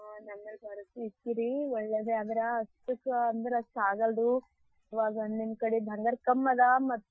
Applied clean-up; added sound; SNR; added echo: classical method Wiener filter.